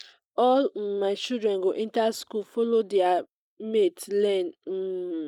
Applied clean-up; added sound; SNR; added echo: neural mask model Resemble Enhance denoiser.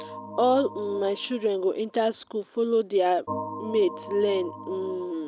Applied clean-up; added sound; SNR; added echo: none; Organ; 13 dB; none.